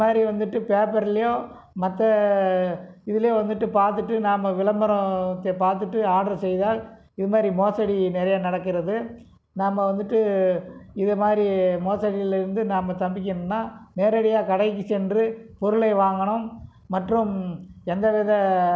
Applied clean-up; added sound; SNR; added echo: none; none; none; none.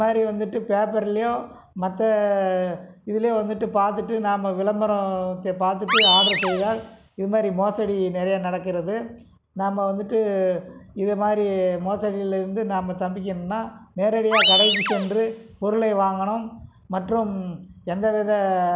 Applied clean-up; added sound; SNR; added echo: none; Animal; -1 dB; none.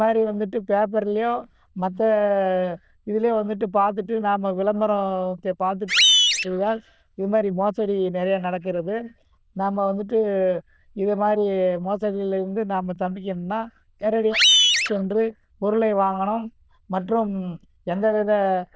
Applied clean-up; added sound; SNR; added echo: neural diffusion model UNIVERSE++.